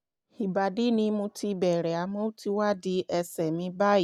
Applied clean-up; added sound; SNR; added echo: none; none; none; none.